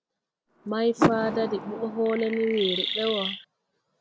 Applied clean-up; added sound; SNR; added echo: none; Door / Car + Chirp, tweet; 2 dB; none.